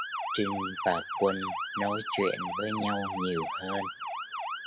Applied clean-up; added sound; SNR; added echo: none; Motor vehicle (road) / Siren; 2 dB; none.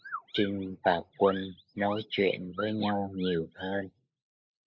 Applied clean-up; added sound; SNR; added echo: neural mask model Resemble Enhance denoiser.